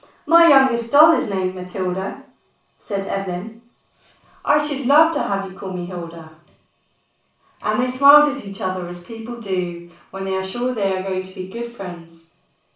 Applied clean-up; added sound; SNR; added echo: none; none; none; reverberation time 0.4 s.